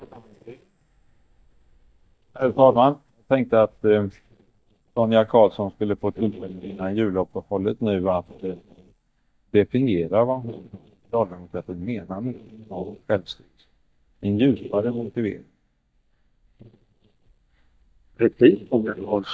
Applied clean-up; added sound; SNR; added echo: neural mask model DeepFilterNet 3.